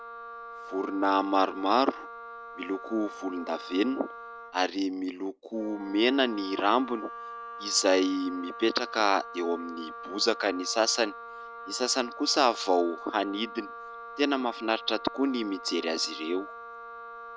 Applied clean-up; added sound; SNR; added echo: none; Wind instrument, woodwind instrument; 13 dB; none.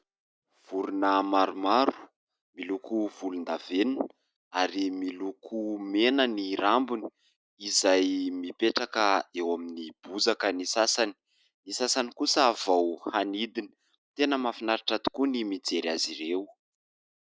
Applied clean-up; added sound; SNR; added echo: none; none; none; none.